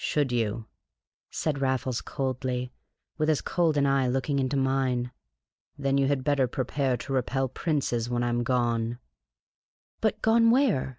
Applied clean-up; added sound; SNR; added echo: none; none; none; none.